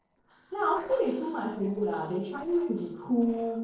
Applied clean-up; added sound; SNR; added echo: neural separator model SepFormer DNS4.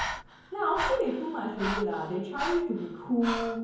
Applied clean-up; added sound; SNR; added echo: none; Breathing; 7 dB; reverberation time 1.0 s.